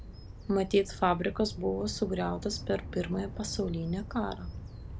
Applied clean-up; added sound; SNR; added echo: none; Bird vocalization, bird call, bird song; 10 dB; none.